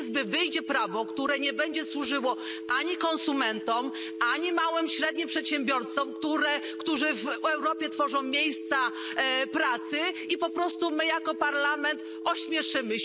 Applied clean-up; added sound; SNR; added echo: none; Telephone; 10 dB; none.